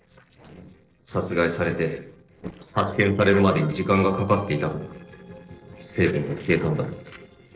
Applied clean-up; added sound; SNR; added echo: neural separator model SepFormer DNS4.